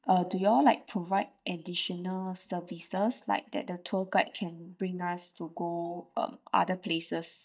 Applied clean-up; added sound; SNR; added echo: neural mask model DeepFilterNet 3.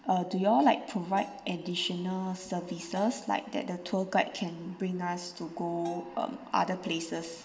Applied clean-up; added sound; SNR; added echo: none; Bell; 20 dB; reverberation time 1.0 s.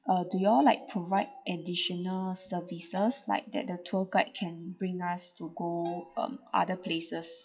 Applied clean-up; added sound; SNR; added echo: classical method WPE with log-MMSE.